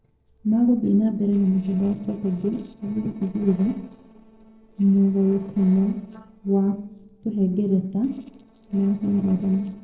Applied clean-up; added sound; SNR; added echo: neural separator model SepFormer DNS4.